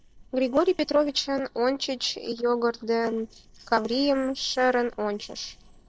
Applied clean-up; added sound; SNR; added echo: neural separator model SepFormer DNS4.